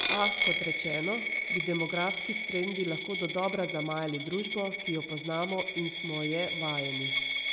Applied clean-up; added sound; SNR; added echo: none; Coin (dropping); 0 dB; none.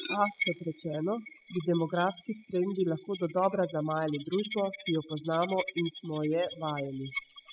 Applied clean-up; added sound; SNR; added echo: classical method spectral subtraction.